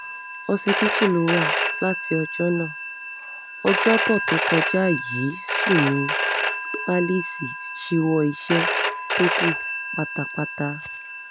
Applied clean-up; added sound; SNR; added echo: none; Telephone; -3 dB; none.